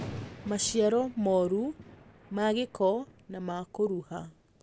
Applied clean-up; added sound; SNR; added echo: none; Thunder; 17 dB; none.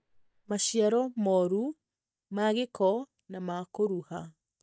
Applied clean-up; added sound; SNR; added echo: neural mask model DeepFilterNet 3.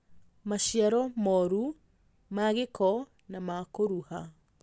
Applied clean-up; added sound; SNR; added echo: none; none; none; none.